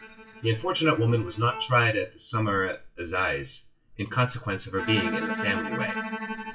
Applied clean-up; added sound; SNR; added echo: classical method WPE with log-MMSE.